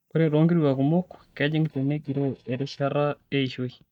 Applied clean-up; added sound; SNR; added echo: neural mask model DeepFilterNet 3.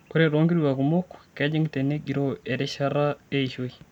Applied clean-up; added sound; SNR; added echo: none; none; none; none.